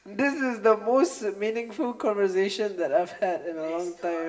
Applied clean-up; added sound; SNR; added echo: none; none; none; reverberation time 1.7 s.